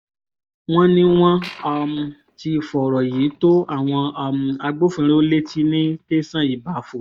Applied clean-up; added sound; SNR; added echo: neural mask model DeepFilterNet 3.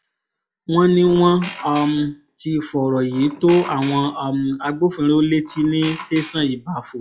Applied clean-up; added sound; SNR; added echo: classical method log-MMSE.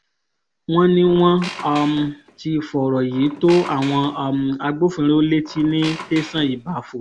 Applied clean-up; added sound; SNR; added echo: none; Squeak; 17 dB; none.